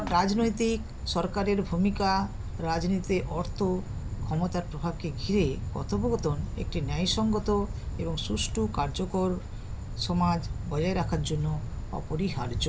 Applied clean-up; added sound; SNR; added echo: none; Wind; 5 dB; none.